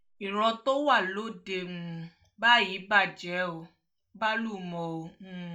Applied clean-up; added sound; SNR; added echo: none; none; none; reverberation time 0.3 s.